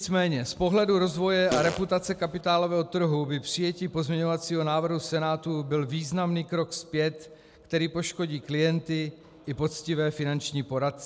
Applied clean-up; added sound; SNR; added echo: none; Fart; 9 dB; none.